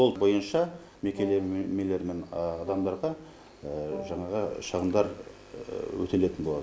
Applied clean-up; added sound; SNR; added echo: none; Wind instrument, woodwind instrument; 13 dB; none.